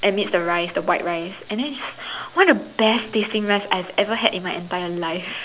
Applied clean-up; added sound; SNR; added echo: none; none; none; none.